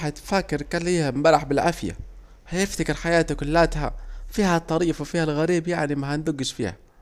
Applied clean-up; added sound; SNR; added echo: none; none; none; none.